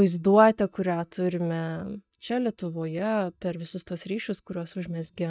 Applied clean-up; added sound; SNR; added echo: neural mask model DeepFilterNet 3.